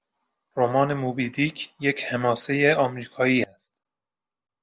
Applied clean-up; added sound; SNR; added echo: none; none; none; none.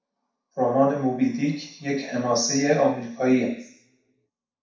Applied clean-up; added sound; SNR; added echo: none; none; none; reverberation time 0.6 s.